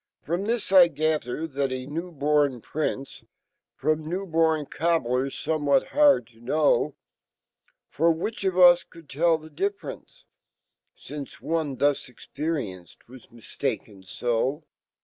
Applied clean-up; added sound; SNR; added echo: none; none; none; none.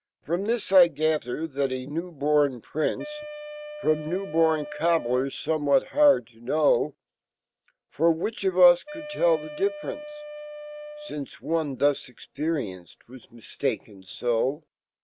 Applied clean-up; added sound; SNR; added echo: none; Wind instrument, woodwind instrument; 13 dB; none.